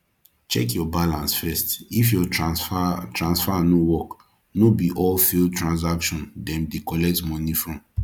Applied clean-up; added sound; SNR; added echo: none; none; none; none.